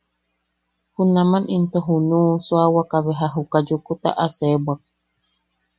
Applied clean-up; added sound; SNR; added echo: none; none; none; none.